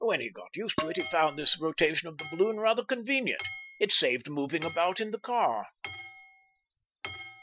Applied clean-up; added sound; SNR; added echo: classical method Wiener filter.